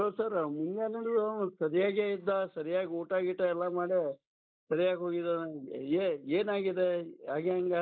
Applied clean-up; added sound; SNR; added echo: neural mask model Resemble Enhance denoiser.